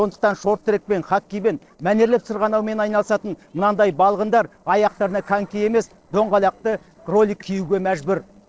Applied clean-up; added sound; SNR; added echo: neural separator model SepFormer DNS4.